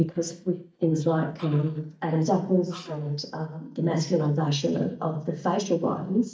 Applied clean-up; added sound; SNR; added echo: neural mask model DeepFilterNet 3.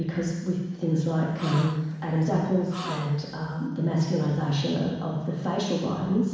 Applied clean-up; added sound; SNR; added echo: none; Gasp; 12 dB; reverberation time 1.1 s.